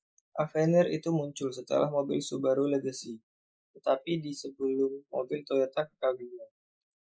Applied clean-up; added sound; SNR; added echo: neural mask model Resemble Enhance denoiser.